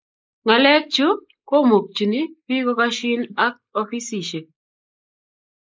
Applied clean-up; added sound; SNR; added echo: neural mask model Resemble Enhance denoiser.